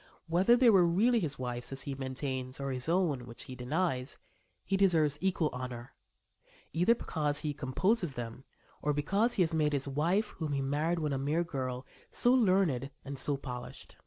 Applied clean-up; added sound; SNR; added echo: none; none; none; none.